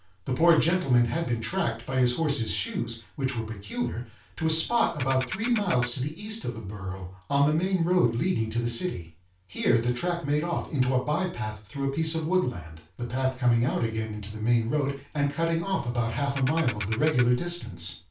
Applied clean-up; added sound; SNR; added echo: none; Ratchet, pawl; 10 dB; reverberation time 0.3 s.